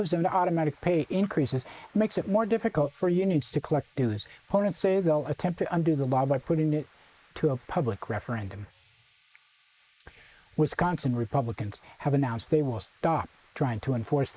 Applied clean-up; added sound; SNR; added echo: neural mask model Resemble Enhance denoiser.